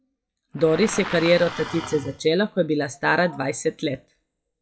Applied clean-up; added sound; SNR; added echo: classical method WPE with log-MMSE.